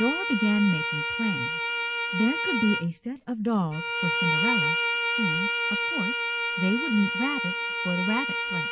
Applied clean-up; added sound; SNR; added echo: none; Bowed string instrument; 0 dB; none.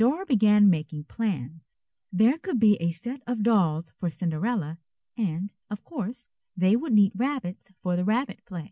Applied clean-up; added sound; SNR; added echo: none; none; none; none.